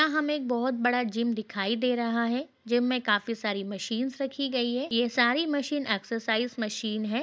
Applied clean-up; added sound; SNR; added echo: none; none; none; none.